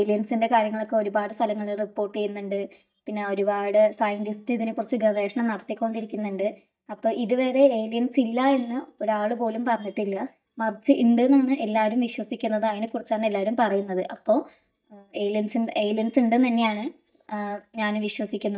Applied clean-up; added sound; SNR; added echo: neural mask model DeepFilterNet 3.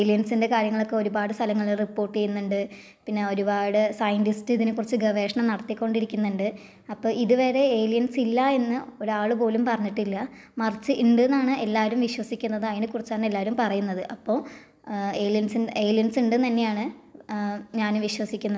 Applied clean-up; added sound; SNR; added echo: none; none; none; none.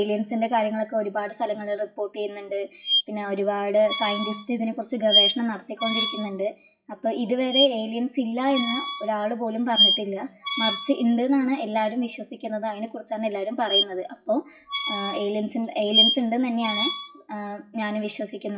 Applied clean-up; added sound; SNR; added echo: classical method WPE with log-MMSE.